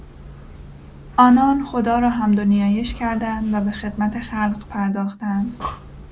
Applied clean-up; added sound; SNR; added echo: none; Breathing; 16 dB; none.